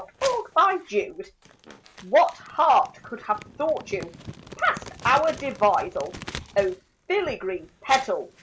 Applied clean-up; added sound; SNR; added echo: none; Crumpling, crinkling; 16 dB; none.